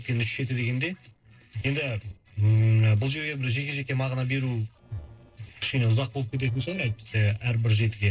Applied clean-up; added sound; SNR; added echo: neural separator model SepFormer DNS4.